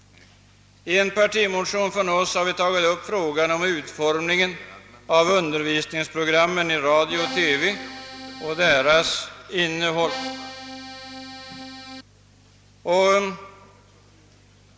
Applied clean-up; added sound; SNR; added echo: none; Accordion; 12 dB; none.